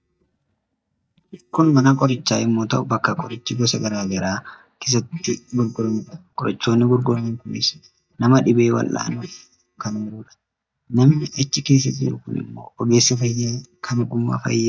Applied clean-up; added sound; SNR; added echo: neural mask model DeepFilterNet 3.